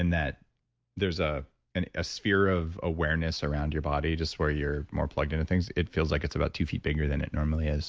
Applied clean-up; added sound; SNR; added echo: none; none; none; none.